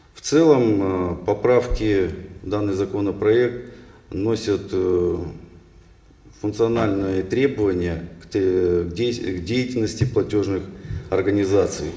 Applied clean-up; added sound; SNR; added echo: none; Fart; 14 dB; reverberation time 0.9 s.